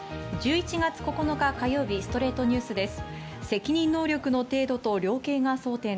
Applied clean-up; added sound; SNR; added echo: none; none; none; none.